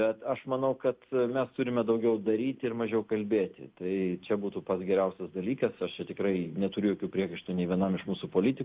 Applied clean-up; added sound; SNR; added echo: none; none; none; none.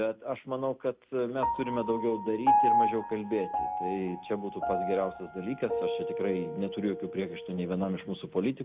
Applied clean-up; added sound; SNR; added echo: none; Piano; 0 dB; none.